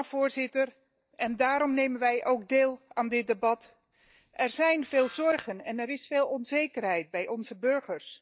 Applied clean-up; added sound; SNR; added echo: neural mask model DeepFilterNet 3.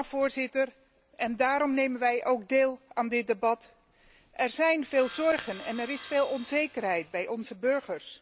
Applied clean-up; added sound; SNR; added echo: none; Sawing; 18 dB; none.